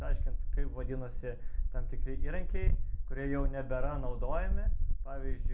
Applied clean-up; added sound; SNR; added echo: none; none; none; none.